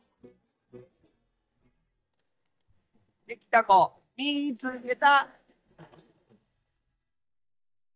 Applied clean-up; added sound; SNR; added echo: neural mask model DeepFilterNet 3.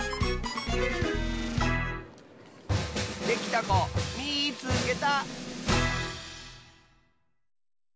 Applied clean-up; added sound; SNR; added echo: none; none; none; none.